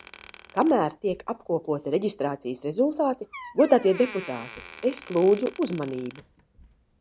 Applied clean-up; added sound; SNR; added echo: none; Door; 20 dB; none.